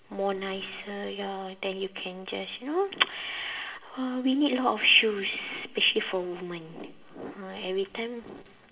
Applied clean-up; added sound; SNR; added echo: none; none; none; reverberation time 2.8 s.